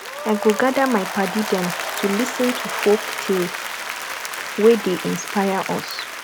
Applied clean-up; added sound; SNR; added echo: none; Applause; 7 dB; none.